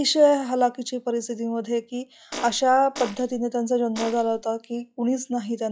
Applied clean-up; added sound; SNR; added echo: classical method log-MMSE.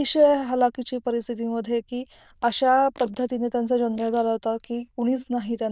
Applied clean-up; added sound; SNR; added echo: neural diffusion model UNIVERSE++.